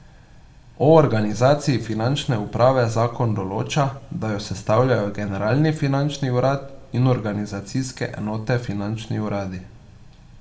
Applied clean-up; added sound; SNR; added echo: none; none; none; reverberation time 0.4 s.